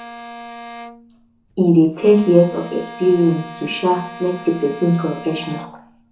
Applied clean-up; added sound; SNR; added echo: none; Bowed string instrument; 17 dB; reverberation time 0.6 s.